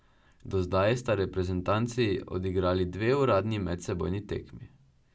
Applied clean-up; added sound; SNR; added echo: none; none; none; none.